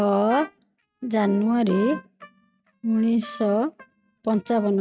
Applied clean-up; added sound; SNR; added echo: neural mask model RNNoise.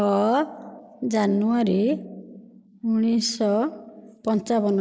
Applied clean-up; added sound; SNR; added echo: neural mask model Resemble Enhance denoiser.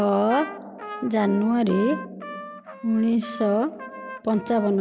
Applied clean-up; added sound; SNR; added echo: none; Trumpet; 14 dB; none.